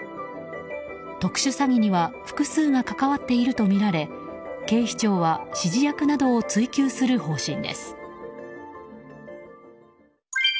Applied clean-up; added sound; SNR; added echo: none; none; none; none.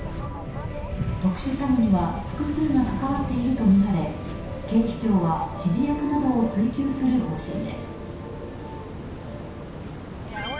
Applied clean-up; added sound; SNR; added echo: none; Waves, surf; 8 dB; reverberation time 0.7 s.